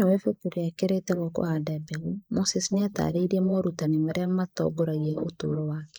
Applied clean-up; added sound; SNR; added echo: neural mask model Resemble Enhance denoiser.